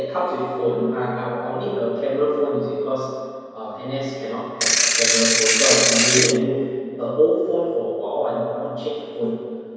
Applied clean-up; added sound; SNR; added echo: none; Ratchet, pawl / Percussion; -5 dB; reverberation time 2.2 s.